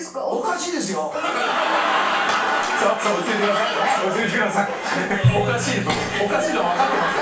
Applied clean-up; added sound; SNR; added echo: none; Drum; 10 dB; reverberation time 0.3 s.